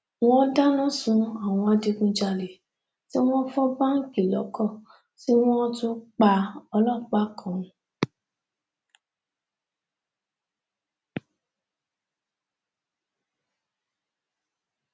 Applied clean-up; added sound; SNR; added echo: none; none; none; none.